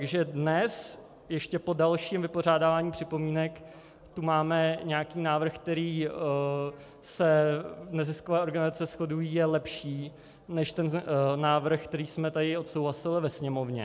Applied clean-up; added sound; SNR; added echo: none; none; none; none.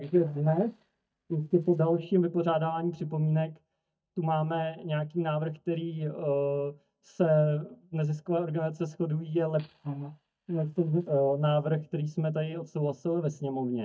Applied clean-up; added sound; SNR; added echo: neural mask model DeepFilterNet 3.